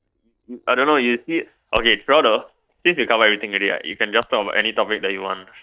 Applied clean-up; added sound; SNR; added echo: neural mask model DeepFilterNet 3.